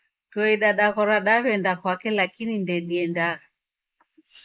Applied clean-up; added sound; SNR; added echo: neural mask model Resemble Enhance denoiser.